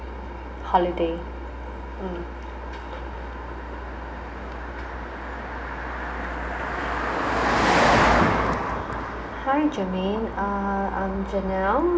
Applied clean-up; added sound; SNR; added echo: none; Car passing by; -2 dB; reverberation time 2.1 s.